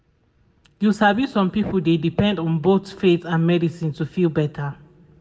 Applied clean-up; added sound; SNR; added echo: none; none; none; reverberation time 0.8 s.